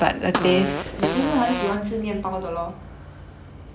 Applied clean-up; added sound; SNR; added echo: none; Fart; 3 dB; none.